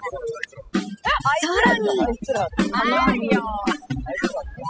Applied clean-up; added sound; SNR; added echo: classical method spectral subtraction.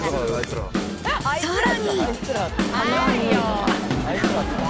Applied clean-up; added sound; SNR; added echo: none; Drum / Drum kit; 3 dB; none.